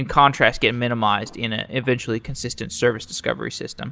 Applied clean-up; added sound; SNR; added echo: none; none; none; none.